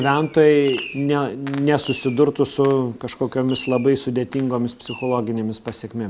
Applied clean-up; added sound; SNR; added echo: none; Fireworks; 18 dB; none.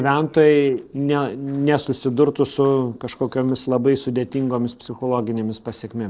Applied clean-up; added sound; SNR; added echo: neural separator model SepFormer DNS4.